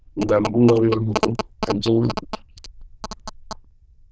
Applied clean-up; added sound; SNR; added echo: neural diffusion model UNIVERSE++.